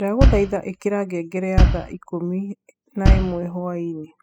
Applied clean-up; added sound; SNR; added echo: classical method spectral subtraction.